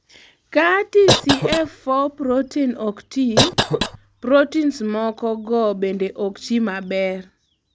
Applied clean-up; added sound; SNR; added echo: none; Cough; 3 dB; none.